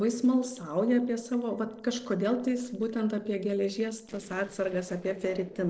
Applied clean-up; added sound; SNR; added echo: neural separator model SepFormer DNS4.